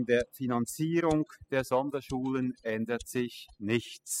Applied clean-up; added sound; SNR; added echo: classical method spectral subtraction.